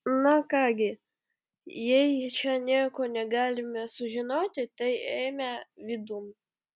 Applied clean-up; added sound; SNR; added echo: none; none; none; none.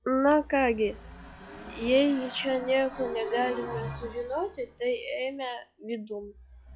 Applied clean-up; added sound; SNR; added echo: classical method log-MMSE.